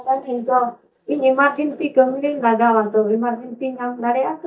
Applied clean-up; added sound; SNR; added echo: neural mask model DeepFilterNet 3.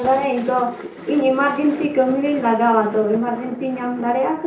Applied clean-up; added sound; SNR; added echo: none; Thunder; 15 dB; reverberation time 0.6 s.